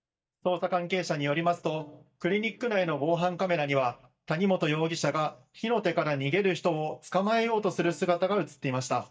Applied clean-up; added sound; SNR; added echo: neural mask model DeepFilterNet 3.